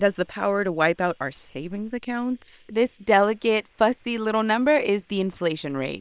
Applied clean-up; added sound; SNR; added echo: neural separator model SepFormer WHAM!.